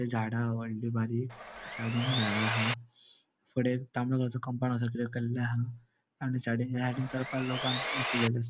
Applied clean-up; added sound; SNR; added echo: none; Sawing; 0 dB; none.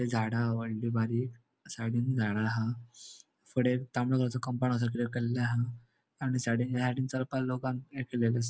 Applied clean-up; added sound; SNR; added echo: none; none; none; none.